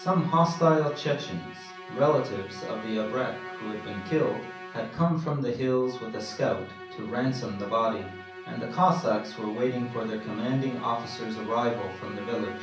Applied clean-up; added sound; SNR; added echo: none; Musical instrument; 14 dB; reverberation time 0.6 s.